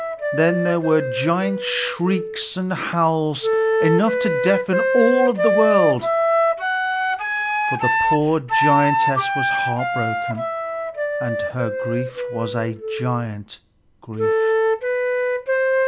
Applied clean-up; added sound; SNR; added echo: none; Wind instrument, woodwind instrument; -2 dB; none.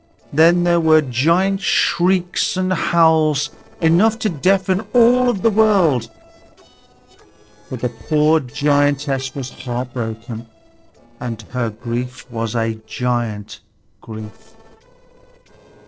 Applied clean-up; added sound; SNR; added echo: neural separator model SepFormer DNS4.